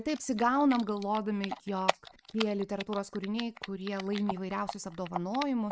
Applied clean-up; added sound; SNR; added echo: neural mask model RNNoise.